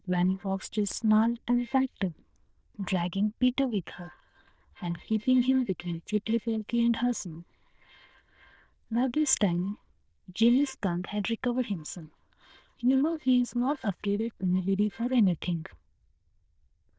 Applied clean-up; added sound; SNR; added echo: neural diffusion model UNIVERSE++.